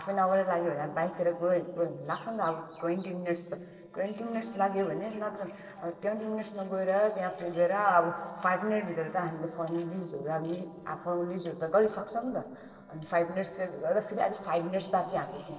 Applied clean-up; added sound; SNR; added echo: neural separator model SepFormer DNS4.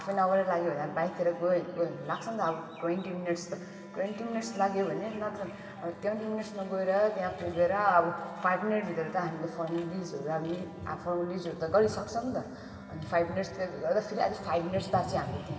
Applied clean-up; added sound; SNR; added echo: none; Wind instrument, woodwind instrument; 19 dB; reverberation time 2.3 s.